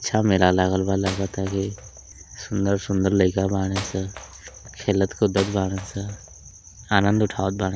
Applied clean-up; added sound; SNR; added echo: none; Wood; 16 dB; none.